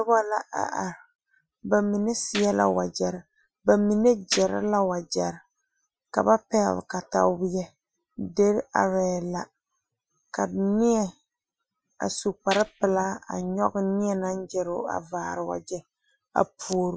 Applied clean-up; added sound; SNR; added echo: classical method Wiener filter.